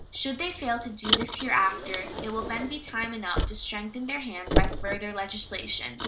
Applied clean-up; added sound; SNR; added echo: none; Car; 0 dB; none.